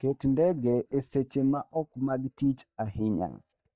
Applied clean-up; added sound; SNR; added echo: neural mask model DeepFilterNet 3.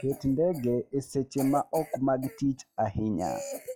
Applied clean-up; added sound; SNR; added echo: classical method log-MMSE.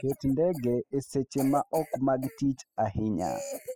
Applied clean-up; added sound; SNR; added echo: classical method spectral subtraction.